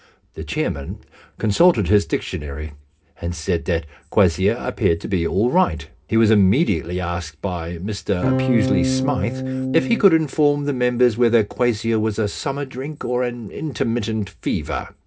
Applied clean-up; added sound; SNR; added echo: none; Electric guitar / Strum; 1 dB; reverberation time 0.3 s.